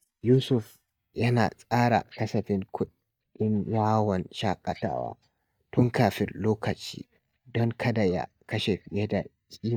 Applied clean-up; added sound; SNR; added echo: neural mask model DeepFilterNet 3.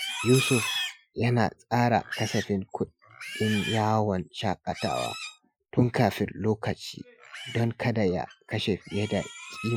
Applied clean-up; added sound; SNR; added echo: classical method Wiener filter.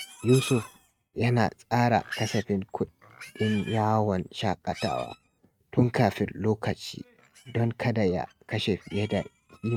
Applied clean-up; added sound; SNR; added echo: neural mask model RNNoise.